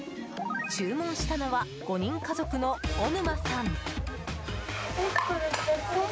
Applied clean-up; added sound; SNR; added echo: none; none; none; none.